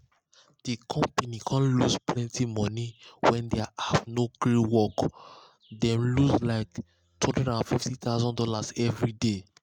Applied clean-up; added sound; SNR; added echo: neural mask model RNNoise.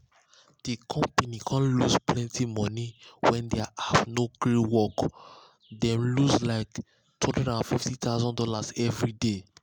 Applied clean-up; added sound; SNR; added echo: none; none; none; none.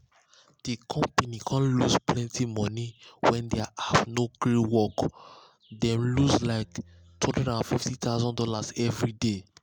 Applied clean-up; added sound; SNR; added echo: none; Bowed string instrument; 19 dB; none.